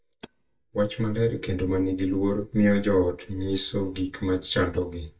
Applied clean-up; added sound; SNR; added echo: neural mask model DeepFilterNet 3.